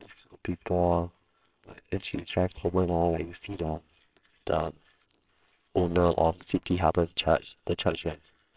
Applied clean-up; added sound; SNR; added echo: neural separator model SepFormer WHAMR!.